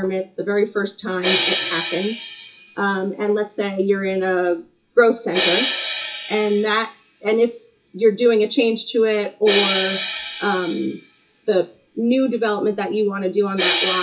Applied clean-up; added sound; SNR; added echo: classical method WPE with log-MMSE.